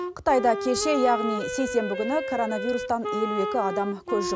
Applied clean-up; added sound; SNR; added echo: none; Wind instrument, woodwind instrument; 4 dB; none.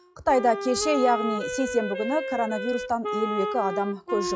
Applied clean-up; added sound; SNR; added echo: classical method log-MMSE.